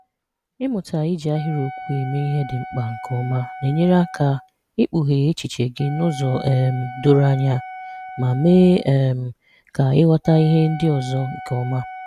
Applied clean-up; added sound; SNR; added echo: none; Wind instrument, woodwind instrument; 16 dB; none.